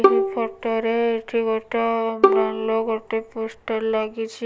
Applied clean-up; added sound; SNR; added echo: none; Bowed string instrument; 0 dB; none.